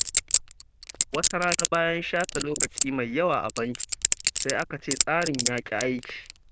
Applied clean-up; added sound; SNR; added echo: neural diffusion model UNIVERSE++.